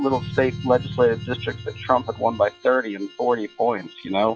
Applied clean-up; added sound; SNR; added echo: classical method log-MMSE.